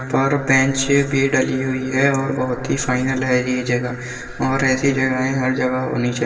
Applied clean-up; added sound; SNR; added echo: none; Bird; 19 dB; reverberation time 2.4 s.